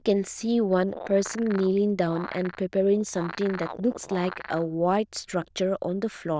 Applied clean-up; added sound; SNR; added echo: neural diffusion model UNIVERSE++.